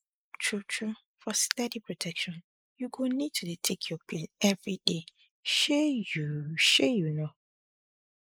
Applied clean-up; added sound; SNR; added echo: neural mask model Resemble Enhance denoiser.